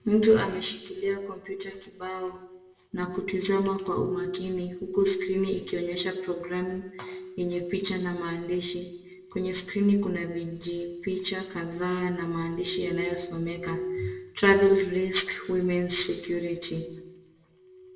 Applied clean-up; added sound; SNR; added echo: none; Glass; 12 dB; reverberation time 0.9 s.